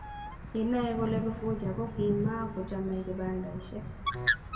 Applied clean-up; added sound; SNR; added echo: none; Bird; 5 dB; reverberation time 2.0 s.